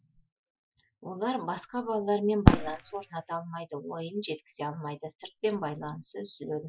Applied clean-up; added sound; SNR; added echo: classical method Wiener filter.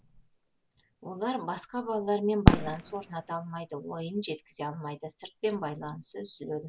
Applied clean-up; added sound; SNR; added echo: none; Fireworks; -2 dB; none.